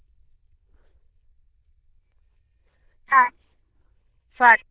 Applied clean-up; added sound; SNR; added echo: neural diffusion model UNIVERSE++.